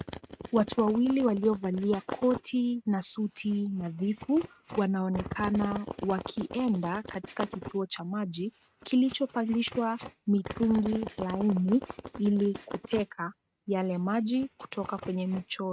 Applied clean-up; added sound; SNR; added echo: neural mask model RNNoise.